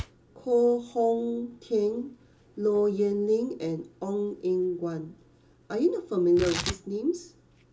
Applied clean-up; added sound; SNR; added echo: none; Tearing; 16 dB; reverberation time 0.2 s.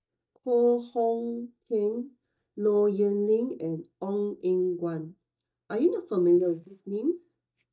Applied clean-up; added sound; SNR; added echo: neural mask model DeepFilterNet 3.